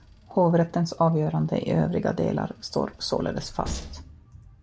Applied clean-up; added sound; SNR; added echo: none; Train; 17 dB; none.